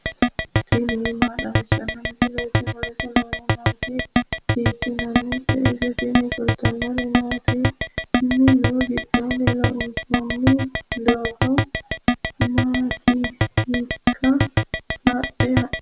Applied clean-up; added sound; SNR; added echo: none; Keyboard (musical); -3 dB; none.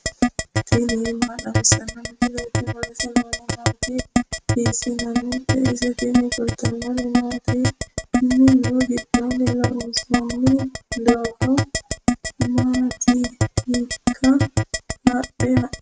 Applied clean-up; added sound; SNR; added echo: neural mask model RNNoise.